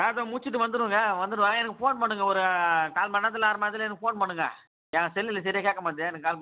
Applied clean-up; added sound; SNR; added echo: none; none; none; none.